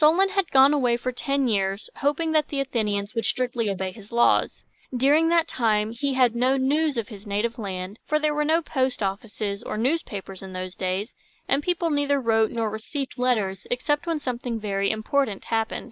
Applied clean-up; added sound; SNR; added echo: neural mask model Resemble Enhance denoiser.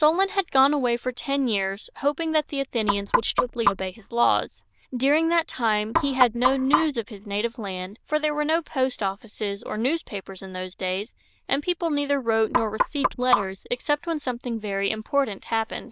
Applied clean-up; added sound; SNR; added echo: neural diffusion model UNIVERSE++.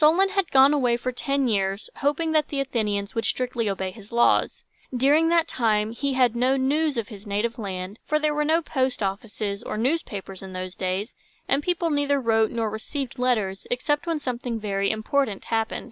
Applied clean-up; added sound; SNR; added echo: none; none; none; none.